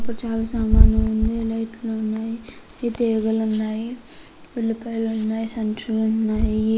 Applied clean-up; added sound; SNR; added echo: none; Wind / Bird; 1 dB; none.